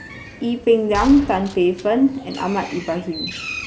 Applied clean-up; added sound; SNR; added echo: none; Gunshot, gunfire + Bird; 14 dB; none.